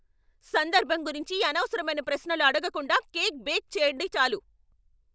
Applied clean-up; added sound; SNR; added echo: none; none; none; none.